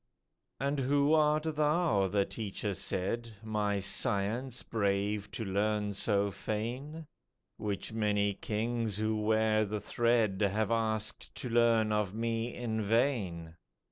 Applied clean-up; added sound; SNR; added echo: none; none; none; none.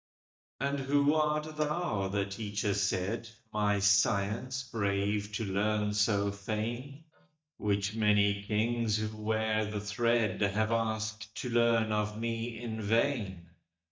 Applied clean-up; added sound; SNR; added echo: neural mask model DeepFilterNet 3.